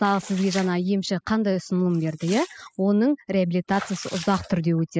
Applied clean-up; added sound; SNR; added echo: classical method spectral subtraction.